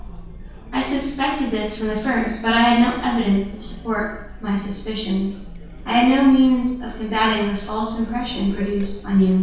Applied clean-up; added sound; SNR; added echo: none; Chatter; 14 dB; reverberation time 0.6 s.